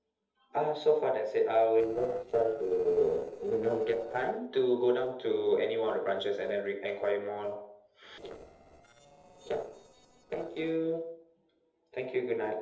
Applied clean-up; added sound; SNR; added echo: neural separator model SepFormer DNS4.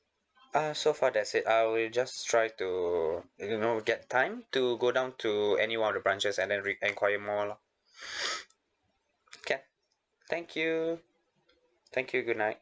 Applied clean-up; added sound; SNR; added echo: none; none; none; none.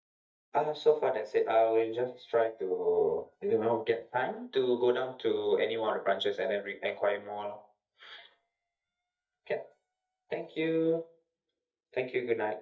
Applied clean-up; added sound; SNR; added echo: neural mask model DeepFilterNet 3.